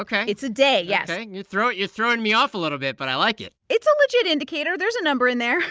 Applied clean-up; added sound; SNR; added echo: none; none; none; none.